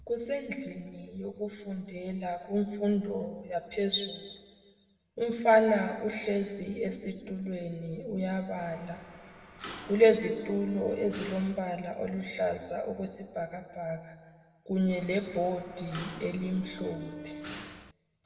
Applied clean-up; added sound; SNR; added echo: none; Mechanisms; 13 dB; reverberation time 1.5 s.